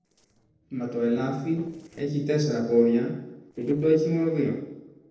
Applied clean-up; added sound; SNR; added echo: neural separator model SepFormer DNS4.